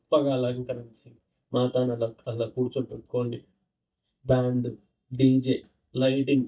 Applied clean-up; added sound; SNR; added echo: neural mask model DeepFilterNet 3.